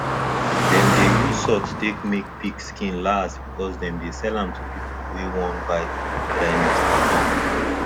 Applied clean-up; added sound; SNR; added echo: none; Car passing by; -3 dB; none.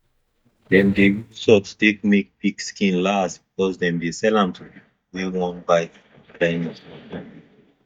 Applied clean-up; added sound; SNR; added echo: neural mask model DeepFilterNet 3.